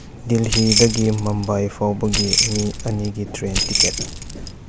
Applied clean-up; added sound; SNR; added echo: none; Keys jangling; 1 dB; none.